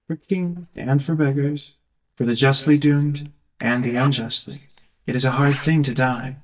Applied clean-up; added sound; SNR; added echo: neural mask model DeepFilterNet 3.